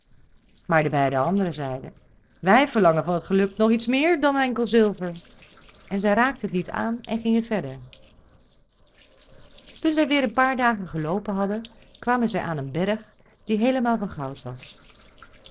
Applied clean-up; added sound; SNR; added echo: neural separator model SepFormer DNS4.